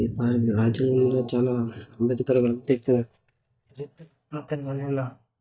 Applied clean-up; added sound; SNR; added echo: neural mask model DeepFilterNet 3.